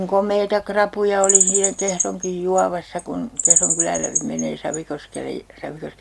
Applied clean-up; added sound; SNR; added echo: none; Bird vocalization, bird call, bird song; 0 dB; none.